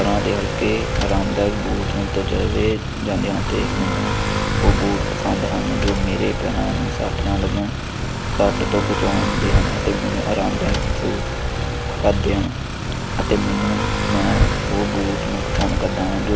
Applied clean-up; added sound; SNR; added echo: none; Motorcycle / Accelerating, revving, vroom; -2 dB; none.